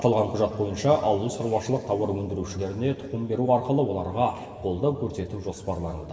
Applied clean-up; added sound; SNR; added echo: none; none; none; reverberation time 2.8 s.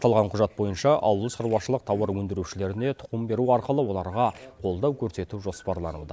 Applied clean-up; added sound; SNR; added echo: none; none; none; none.